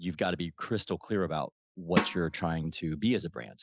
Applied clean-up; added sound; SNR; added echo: classical method Wiener filter.